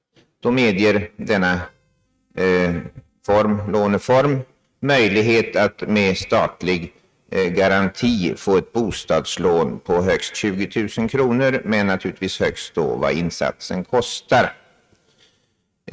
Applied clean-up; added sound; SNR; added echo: neural mask model RNNoise.